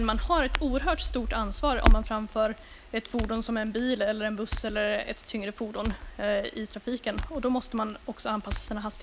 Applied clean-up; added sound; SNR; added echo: none; Crackle; 2 dB; none.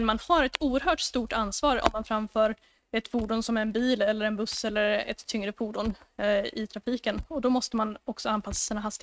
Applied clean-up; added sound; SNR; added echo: neural mask model RNNoise.